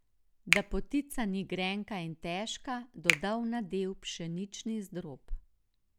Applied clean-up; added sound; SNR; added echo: none; Finger snapping; 2 dB; none.